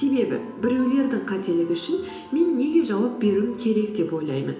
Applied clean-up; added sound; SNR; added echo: none; none; none; reverberation time 0.8 s.